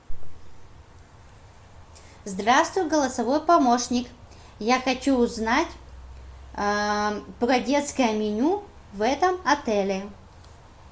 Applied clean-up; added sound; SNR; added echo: none; none; none; none.